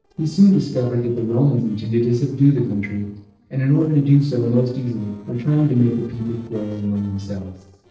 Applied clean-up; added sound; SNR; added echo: neural separator model SepFormer DNS4.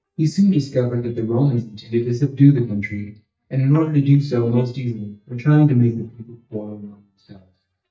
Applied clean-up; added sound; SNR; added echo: neural mask model DeepFilterNet 3.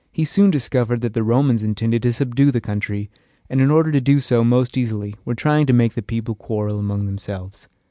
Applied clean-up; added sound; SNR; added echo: none; none; none; none.